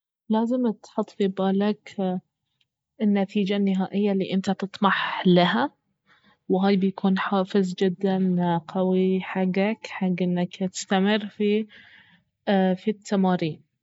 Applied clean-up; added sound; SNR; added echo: none; none; none; none.